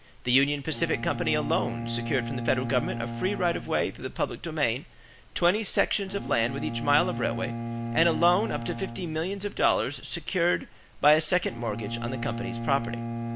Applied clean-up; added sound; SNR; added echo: none; Bowed string instrument; 7 dB; none.